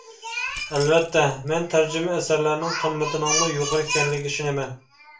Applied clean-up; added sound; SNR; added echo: none; Keys jangling; 16 dB; reverberation time 0.3 s.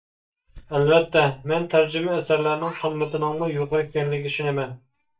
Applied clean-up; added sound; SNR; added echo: neural mask model DeepFilterNet 3.